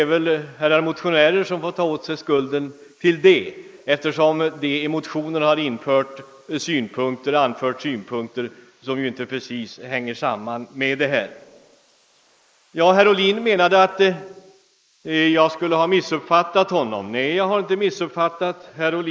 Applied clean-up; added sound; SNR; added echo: neural mask model Resemble Enhance denoiser.